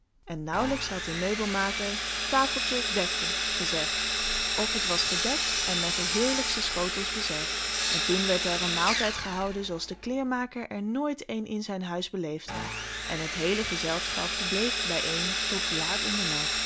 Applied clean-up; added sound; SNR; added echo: none; Sawing; -1 dB; none.